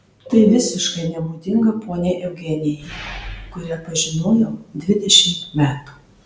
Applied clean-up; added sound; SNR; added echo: none; none; none; none.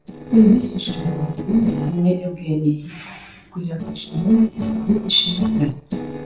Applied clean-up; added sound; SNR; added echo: neural separator model SepFormer DNS4.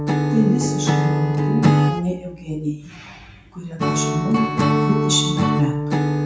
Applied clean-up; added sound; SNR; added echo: none; Acoustic guitar / Strum; -4 dB; reverberation time 0.3 s.